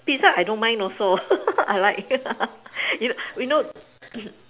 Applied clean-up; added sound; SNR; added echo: none; none; none; none.